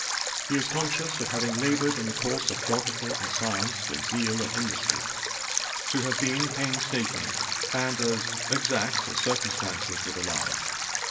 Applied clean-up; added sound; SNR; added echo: none; Stream; -1 dB; reverberation time 1.8 s.